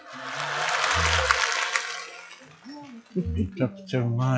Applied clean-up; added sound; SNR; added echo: classical method log-MMSE.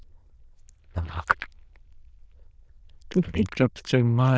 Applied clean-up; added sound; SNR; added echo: neural diffusion model UNIVERSE++.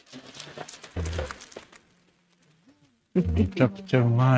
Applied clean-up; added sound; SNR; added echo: neural mask model RNNoise.